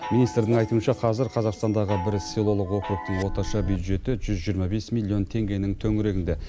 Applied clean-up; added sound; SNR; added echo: none; Whoosh, swoosh, swish + Chime; 13 dB; none.